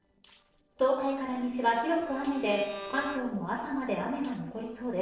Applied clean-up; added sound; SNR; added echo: neural separator model SepFormer DNS4.